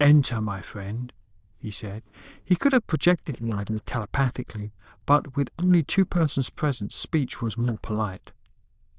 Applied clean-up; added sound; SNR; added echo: neural diffusion model UNIVERSE++.